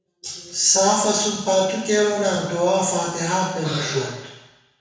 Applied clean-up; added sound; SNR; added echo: none; none; none; reverberation time 1.0 s.